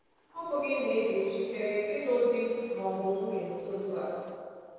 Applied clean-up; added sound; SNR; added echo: neural separator model SepFormer DNS4.